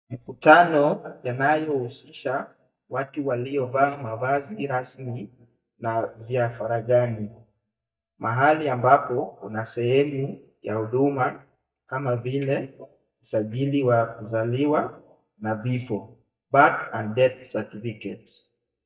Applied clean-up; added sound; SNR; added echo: neural mask model DeepFilterNet 3.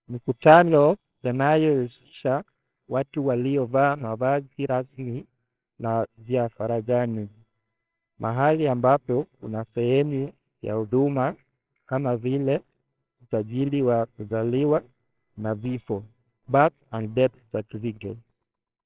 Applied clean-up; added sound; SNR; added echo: neural separator model SepFormer WHAMR!.